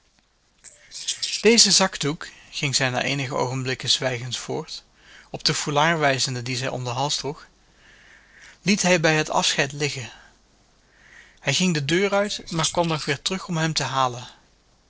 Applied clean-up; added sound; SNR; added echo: neural separator model SepFormer DNS4.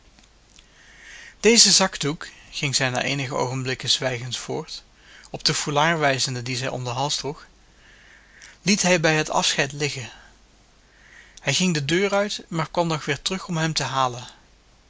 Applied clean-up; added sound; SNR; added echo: none; none; none; none.